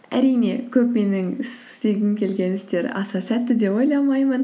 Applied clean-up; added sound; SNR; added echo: none; none; none; none.